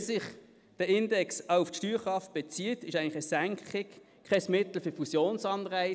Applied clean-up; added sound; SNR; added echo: none; none; none; none.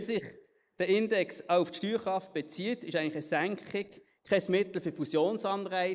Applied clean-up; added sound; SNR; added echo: neural mask model Resemble Enhance denoiser.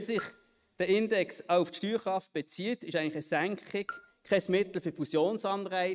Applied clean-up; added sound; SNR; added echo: neural mask model RNNoise.